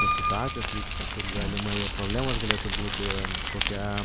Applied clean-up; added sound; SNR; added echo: none; Piano + Bicycle; -4 dB; none.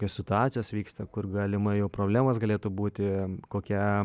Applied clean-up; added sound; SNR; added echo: none; none; none; none.